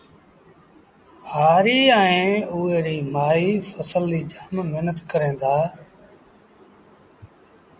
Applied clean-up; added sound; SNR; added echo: none; none; none; none.